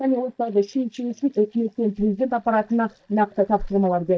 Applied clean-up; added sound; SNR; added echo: neural mask model DeepFilterNet 3.